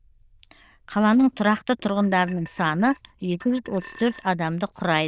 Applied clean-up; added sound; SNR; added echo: neural diffusion model UNIVERSE++.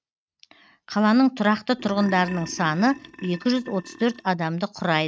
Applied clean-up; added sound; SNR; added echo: neural mask model RNNoise.